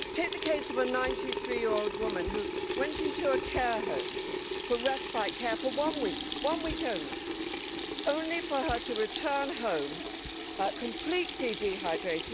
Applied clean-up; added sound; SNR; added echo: none; Sink (filling or washing) / Water tap, faucet; 1 dB; none.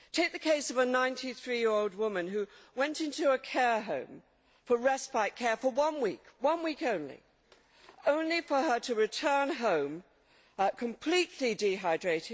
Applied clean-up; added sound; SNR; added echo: none; none; none; none.